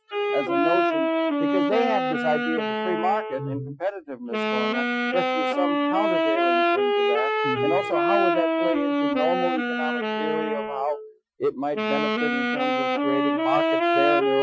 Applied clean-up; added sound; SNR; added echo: classical method Wiener filter.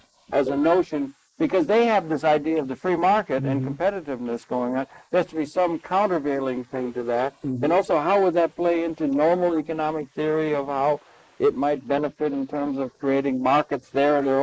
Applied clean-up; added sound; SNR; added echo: neural mask model Resemble Enhance denoiser.